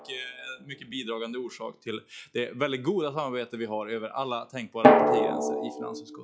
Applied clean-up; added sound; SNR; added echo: classical method log-MMSE.